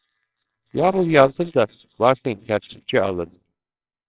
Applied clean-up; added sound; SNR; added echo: neural separator model SepFormer WHAMR!.